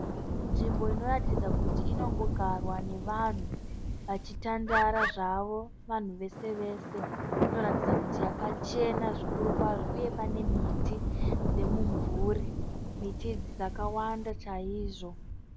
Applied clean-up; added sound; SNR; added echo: none; Bird + Thunder; -4 dB; none.